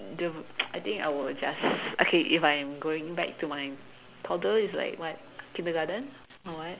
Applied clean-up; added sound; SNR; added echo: none; none; none; none.